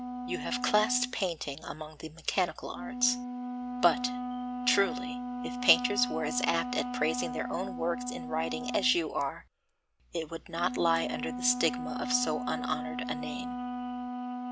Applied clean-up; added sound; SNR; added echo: none; Wind instrument, woodwind instrument; 5 dB; none.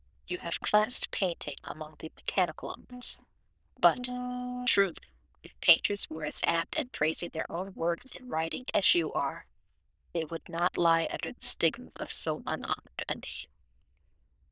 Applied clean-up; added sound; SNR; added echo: neural diffusion model UNIVERSE++.